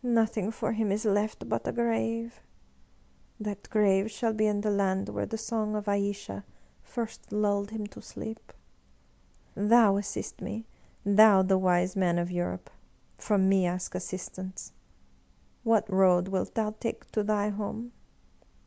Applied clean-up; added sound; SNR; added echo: none; none; none; none.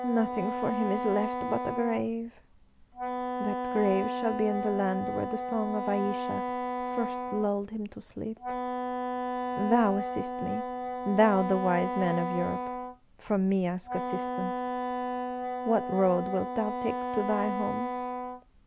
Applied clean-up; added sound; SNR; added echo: none; Wind instrument, woodwind instrument; 3 dB; none.